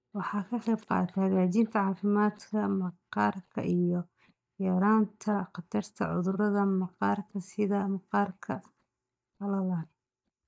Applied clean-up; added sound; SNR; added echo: neural mask model DeepFilterNet 3.